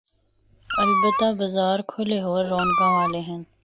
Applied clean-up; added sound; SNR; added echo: none; Meow; 1 dB; none.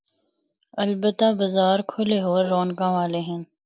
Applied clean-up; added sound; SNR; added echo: none; none; none; none.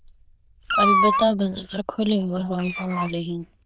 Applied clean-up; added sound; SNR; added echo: neural diffusion model UNIVERSE++.